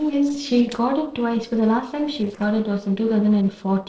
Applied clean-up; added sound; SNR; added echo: neural separator model SepFormer DNS4.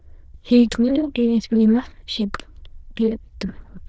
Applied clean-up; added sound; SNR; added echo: neural diffusion model UNIVERSE++.